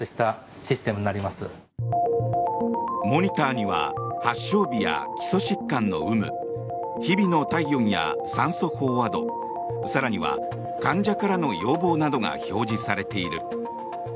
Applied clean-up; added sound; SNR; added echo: none; none; none; none.